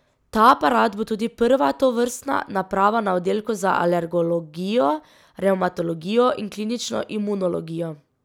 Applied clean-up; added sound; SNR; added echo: none; none; none; none.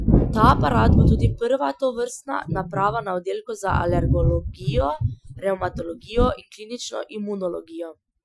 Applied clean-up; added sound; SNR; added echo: classical method Wiener filter.